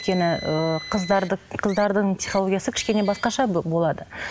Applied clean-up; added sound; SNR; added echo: none; Car; 17 dB; none.